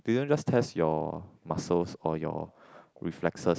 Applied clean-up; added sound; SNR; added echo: none; none; none; none.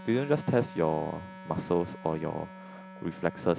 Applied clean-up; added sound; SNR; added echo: none; Wind instrument, woodwind instrument; 15 dB; none.